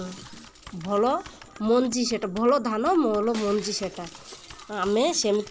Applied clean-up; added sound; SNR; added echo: none; Shatter + Computer keyboard; 20 dB; none.